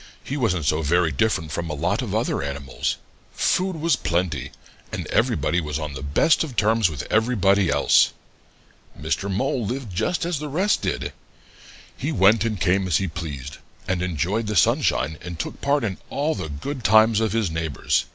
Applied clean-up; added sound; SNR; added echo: none; none; none; none.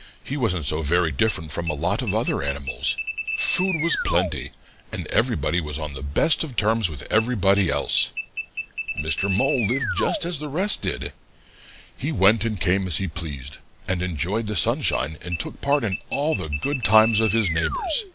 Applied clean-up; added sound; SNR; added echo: none; Alarm; 6 dB; none.